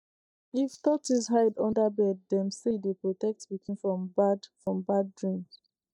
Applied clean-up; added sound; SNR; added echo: neural mask model DeepFilterNet 3.